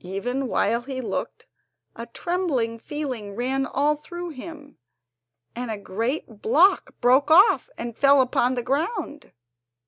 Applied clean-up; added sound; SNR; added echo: none; none; none; none.